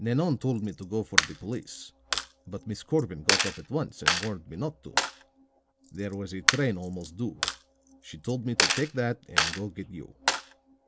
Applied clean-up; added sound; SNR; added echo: none; Coin (dropping); -1 dB; none.